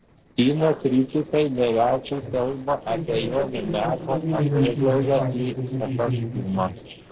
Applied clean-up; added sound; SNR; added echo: neural separator model SepFormer DNS4.